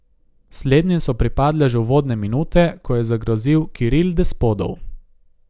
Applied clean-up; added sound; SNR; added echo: none; none; none; none.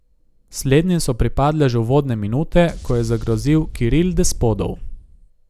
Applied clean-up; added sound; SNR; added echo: none; Boom; 13 dB; none.